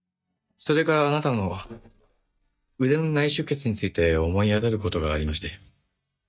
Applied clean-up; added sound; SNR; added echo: neural mask model DeepFilterNet 3.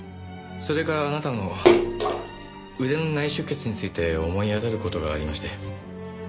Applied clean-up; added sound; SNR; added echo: none; Splash, splatter; -3 dB; none.